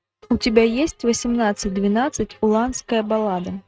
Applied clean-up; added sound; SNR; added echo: neural mask model RNNoise.